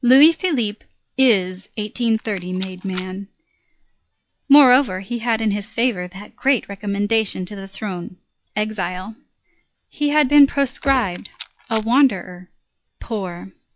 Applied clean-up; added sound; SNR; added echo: classical method log-MMSE.